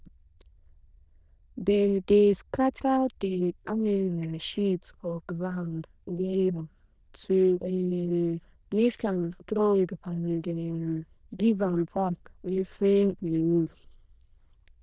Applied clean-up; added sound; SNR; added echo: neural diffusion model UNIVERSE++.